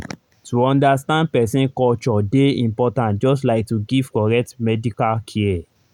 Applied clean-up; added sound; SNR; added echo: none; none; none; none.